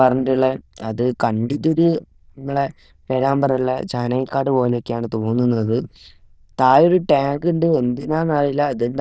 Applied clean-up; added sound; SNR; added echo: neural diffusion model UNIVERSE++.